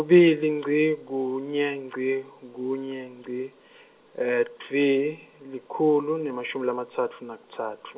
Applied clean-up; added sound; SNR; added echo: none; none; none; none.